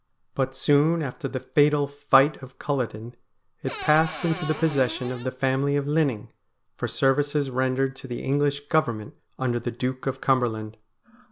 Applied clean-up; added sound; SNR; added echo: none; Cupboard open or close / Door; 10 dB; none.